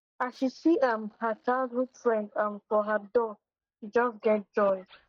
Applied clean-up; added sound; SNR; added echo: neural mask model DeepFilterNet 3.